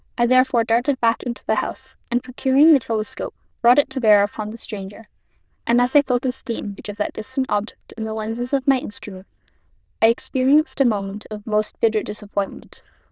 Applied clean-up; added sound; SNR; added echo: neural diffusion model UNIVERSE++.